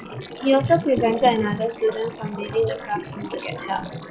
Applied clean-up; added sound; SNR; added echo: classical method log-MMSE.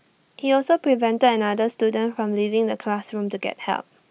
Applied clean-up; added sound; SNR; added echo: none; none; none; none.